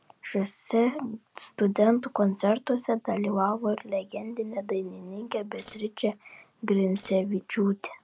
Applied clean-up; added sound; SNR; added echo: none; Scissors; 13 dB; none.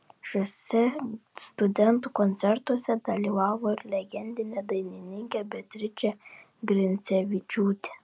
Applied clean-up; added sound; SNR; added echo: none; none; none; none.